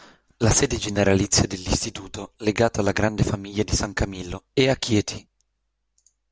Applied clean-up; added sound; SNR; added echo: none; none; none; none.